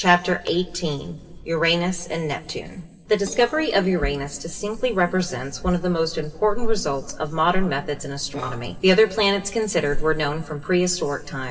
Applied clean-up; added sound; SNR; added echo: neural separator model SepFormer DNS4.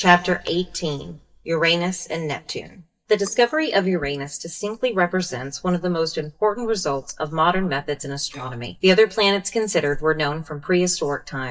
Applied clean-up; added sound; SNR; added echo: neural mask model DeepFilterNet 3.